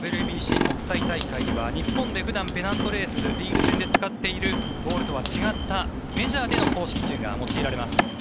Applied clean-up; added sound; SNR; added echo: none; Crack + Tools; 1 dB; none.